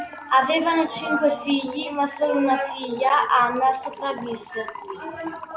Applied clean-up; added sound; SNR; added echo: none; Fill (with liquid) / Trickle, dribble; 16 dB; none.